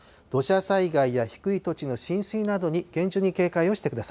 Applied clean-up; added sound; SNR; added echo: none; none; none; none.